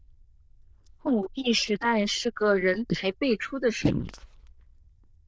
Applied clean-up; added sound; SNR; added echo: neural diffusion model UNIVERSE++.